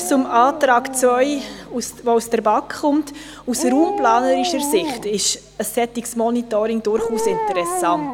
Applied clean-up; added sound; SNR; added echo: none; Dog; 8 dB; none.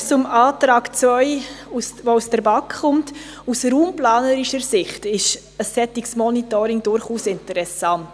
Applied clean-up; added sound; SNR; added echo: none; none; none; none.